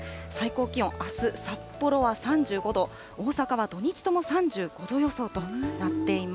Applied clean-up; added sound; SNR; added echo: none; none; none; none.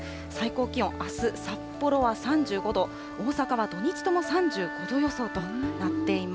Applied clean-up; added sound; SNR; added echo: none; Wind instrument, woodwind instrument; 11 dB; none.